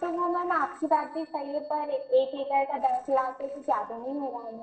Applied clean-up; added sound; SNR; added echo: neural separator model SepFormer DNS4.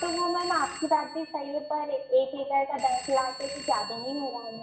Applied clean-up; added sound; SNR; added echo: none; Telephone; 11 dB; reverberation time 0.9 s.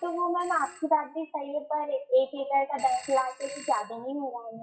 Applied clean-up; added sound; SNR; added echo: classical method WPE with log-MMSE.